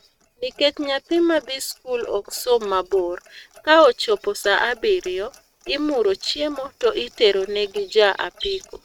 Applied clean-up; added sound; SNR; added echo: neural mask model RNNoise.